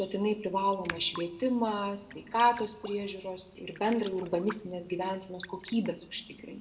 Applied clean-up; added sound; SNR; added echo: none; Raindrop; 17 dB; reverberation time 0.8 s.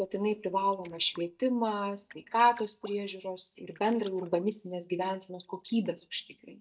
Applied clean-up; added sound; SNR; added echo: neural mask model DeepFilterNet 3.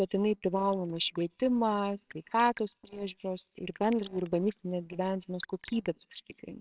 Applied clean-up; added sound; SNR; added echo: neural separator model SepFormer WHAMR!.